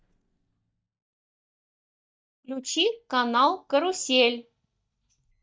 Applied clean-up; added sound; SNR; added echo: neural mask model DeepFilterNet 3.